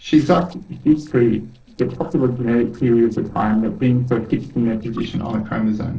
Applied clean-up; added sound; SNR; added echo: neural separator model SepFormer DNS4.